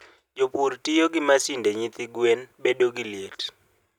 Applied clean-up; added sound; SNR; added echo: none; none; none; none.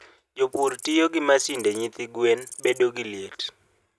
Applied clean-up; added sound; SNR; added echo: none; Insect; 19 dB; none.